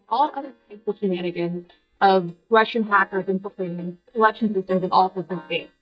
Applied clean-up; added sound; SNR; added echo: neural mask model DeepFilterNet 3.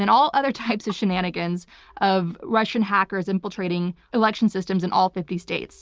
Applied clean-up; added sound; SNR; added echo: none; none; none; none.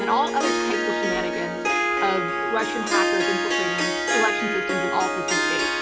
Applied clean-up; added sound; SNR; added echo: none; Harp; -4 dB; reverberation time 0.7 s.